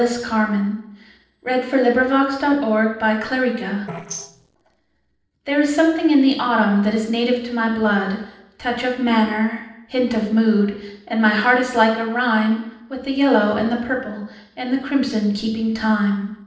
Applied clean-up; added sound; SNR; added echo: neural separator model SepFormer DNS4.